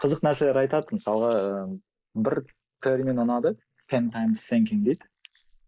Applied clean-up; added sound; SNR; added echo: neural mask model Resemble Enhance denoiser.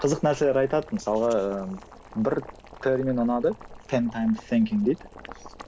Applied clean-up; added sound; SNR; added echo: none; Boiling; 18 dB; none.